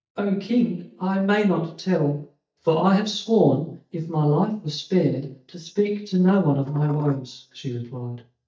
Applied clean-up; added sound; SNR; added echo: neural mask model DeepFilterNet 3.